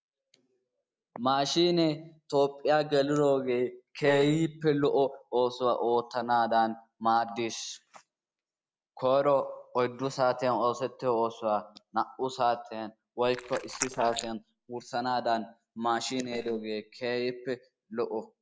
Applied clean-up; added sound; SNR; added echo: neural mask model Resemble Enhance denoiser.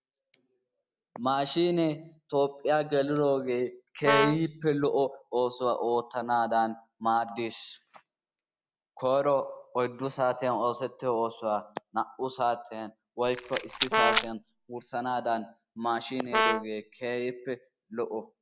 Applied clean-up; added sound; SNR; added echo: none; Brass instrument + Rattle; 0 dB; none.